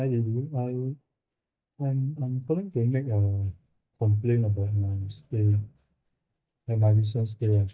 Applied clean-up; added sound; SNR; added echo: neural mask model DeepFilterNet 3.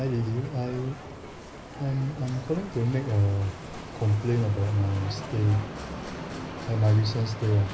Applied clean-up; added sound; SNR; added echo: none; Bicycle; 11 dB; reverberation time 0.5 s.